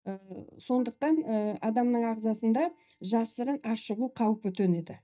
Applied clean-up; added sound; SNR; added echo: neural mask model DeepFilterNet 3.